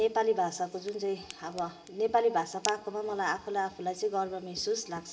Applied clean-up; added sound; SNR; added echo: none; Crack; 14 dB; reverberation time 0.8 s.